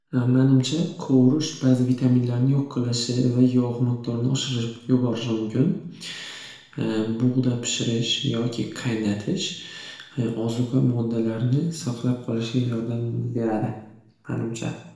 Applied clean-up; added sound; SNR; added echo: none; none; none; reverberation time 0.7 s.